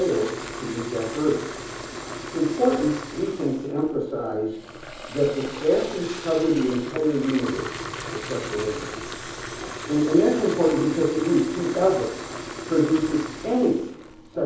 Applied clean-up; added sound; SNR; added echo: none; Fill (with liquid) / Water tap, faucet; 11 dB; reverberation time 0.7 s.